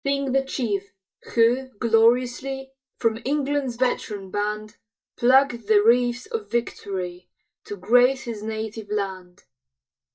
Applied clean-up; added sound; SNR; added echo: neural mask model DeepFilterNet 3.